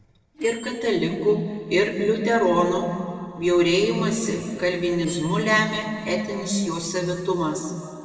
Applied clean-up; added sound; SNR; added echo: neural separator model SepFormer DNS4.